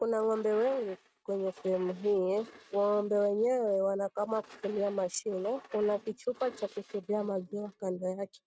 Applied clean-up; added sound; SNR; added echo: neural mask model RNNoise.